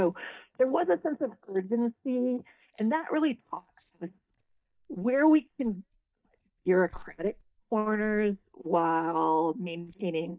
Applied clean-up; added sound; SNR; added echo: neural mask model DeepFilterNet 3.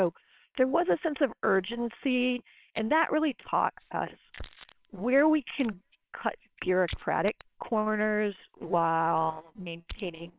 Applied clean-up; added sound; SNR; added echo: neural separator model SepFormer WHAMR!.